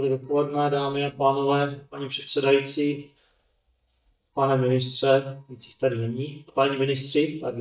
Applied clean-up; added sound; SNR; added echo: neural mask model DeepFilterNet 3.